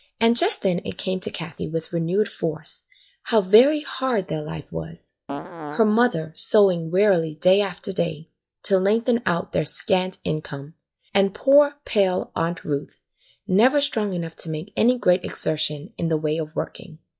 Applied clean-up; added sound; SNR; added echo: classical method log-MMSE.